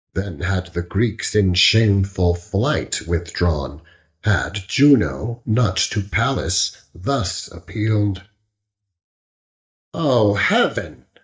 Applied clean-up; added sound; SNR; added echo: neural mask model DeepFilterNet 3.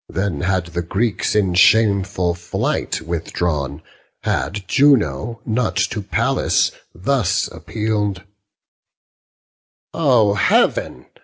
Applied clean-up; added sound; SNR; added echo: none; none; none; none.